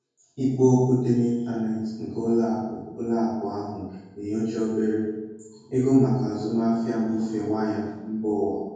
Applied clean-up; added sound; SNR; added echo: none; none; none; reverberation time 1.3 s.